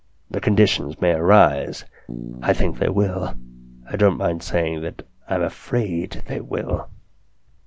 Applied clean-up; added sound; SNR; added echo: none; Bass guitar; 17 dB; none.